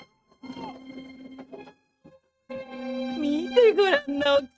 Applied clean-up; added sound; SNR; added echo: neural mask model RNNoise.